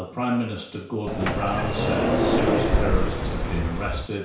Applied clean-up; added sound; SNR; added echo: none; Sliding door; -4 dB; reverberation time 0.6 s.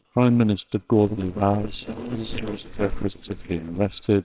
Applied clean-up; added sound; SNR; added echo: neural separator model SepFormer WHAMR!.